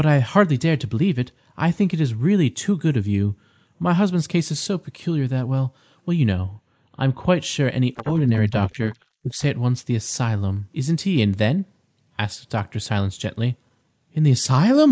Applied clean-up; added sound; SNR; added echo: neural mask model Resemble Enhance denoiser.